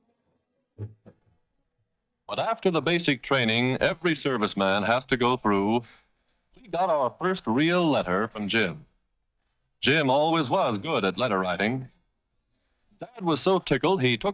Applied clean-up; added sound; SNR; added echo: neural mask model DeepFilterNet 3.